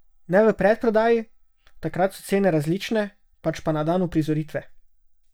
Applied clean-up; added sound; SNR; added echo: neural mask model DeepFilterNet 3.